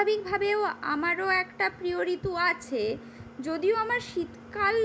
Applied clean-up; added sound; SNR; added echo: none; none; none; none.